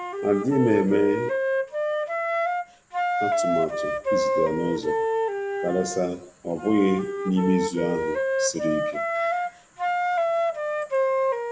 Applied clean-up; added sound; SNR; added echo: none; Wind instrument, woodwind instrument; -1 dB; none.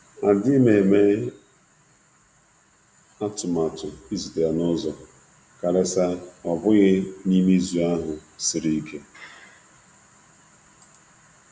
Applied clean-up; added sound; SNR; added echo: none; none; none; none.